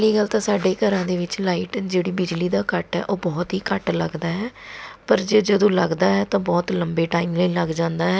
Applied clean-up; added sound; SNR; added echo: none; none; none; none.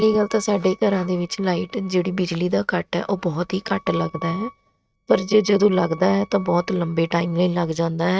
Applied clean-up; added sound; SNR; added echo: neural mask model RNNoise.